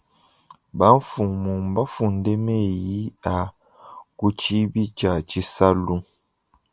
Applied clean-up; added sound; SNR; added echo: none; none; none; none.